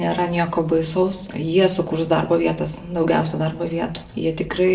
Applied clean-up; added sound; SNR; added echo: none; none; none; reverberation time 0.6 s.